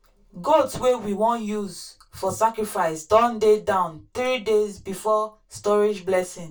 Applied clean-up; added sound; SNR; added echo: none; none; none; reverberation time 0.2 s.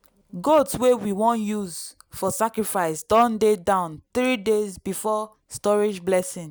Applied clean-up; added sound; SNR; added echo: none; none; none; none.